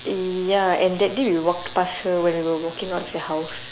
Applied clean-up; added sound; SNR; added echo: none; none; none; none.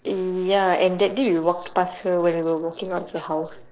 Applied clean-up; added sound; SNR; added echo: neural separator model SepFormer DNS4.